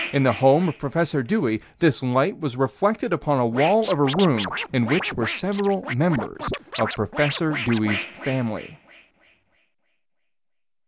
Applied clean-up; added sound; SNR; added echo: none; Scratching (performance technique); 10 dB; none.